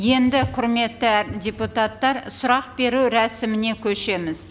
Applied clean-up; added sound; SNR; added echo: none; none; none; none.